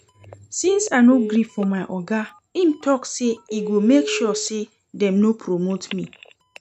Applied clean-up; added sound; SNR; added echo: neural mask model RNNoise.